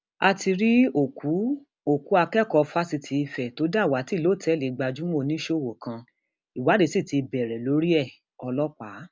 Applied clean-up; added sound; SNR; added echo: none; none; none; none.